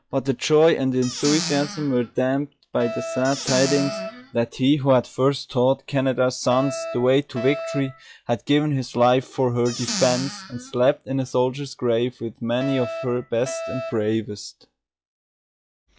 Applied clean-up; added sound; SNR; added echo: classical method log-MMSE.